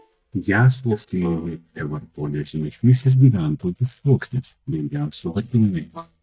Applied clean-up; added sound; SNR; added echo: neural mask model DeepFilterNet 3.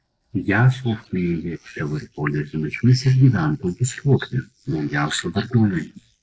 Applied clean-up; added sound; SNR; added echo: neural mask model Resemble Enhance denoiser.